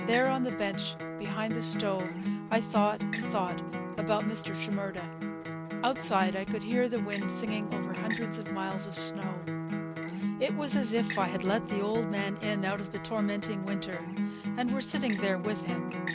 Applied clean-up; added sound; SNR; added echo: none; Acoustic guitar; 2 dB; none.